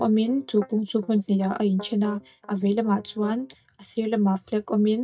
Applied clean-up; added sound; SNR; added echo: neural mask model DeepFilterNet 3.